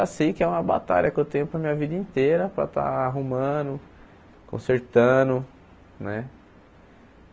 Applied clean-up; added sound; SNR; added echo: none; none; none; none.